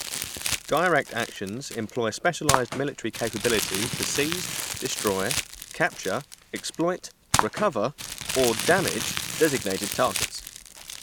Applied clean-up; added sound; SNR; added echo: none; Crumpling, crinkling; 4 dB; none.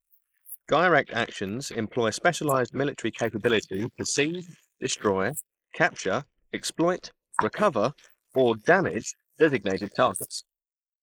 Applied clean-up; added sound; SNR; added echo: neural mask model Resemble Enhance denoiser.